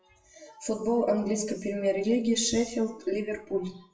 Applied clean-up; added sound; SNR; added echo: classical method WPE with log-MMSE.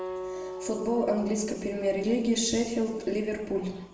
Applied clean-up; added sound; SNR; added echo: none; Acoustic guitar; 12 dB; reverberation time 0.8 s.